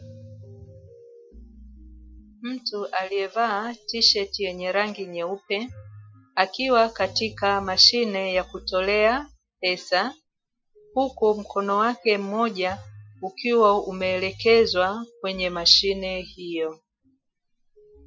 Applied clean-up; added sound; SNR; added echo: classical method Wiener filter.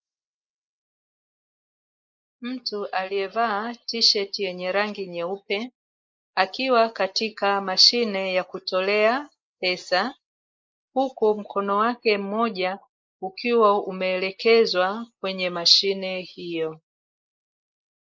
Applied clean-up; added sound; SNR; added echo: neural mask model Resemble Enhance denoiser.